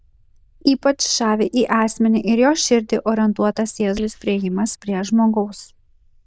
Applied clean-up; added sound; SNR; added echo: neural diffusion model UNIVERSE++.